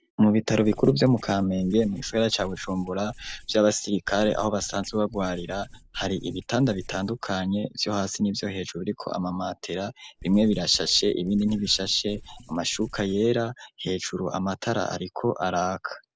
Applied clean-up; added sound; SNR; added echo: none; Writing; 19 dB; none.